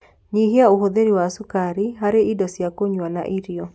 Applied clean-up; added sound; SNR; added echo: none; none; none; none.